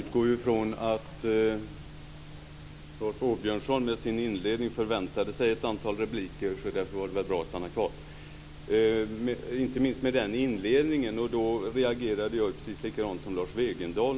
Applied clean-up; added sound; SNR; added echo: none; none; none; none.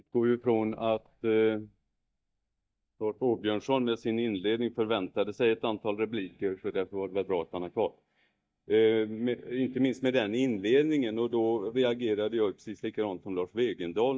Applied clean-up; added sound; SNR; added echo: neural mask model DeepFilterNet 3.